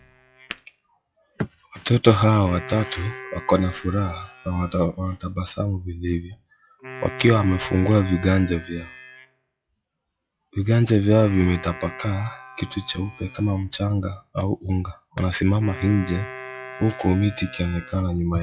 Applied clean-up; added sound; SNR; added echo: classical method log-MMSE.